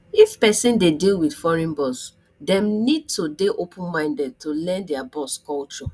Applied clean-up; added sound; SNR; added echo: none; none; none; none.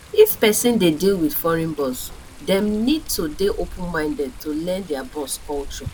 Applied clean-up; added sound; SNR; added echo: none; Water; 15 dB; none.